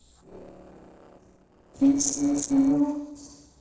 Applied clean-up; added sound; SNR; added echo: neural separator model SepFormer DNS4.